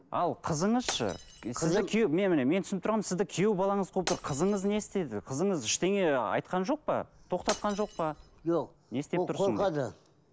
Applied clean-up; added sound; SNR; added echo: none; Shatter; 15 dB; none.